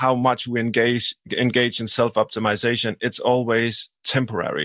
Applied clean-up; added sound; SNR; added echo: none; none; none; none.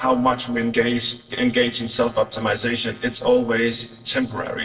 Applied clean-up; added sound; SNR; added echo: neural separator model SepFormer DNS4.